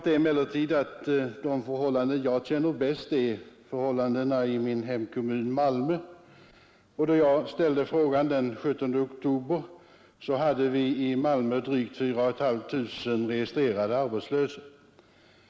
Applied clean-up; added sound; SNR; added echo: none; none; none; none.